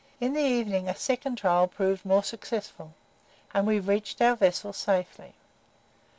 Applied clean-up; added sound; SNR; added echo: none; none; none; none.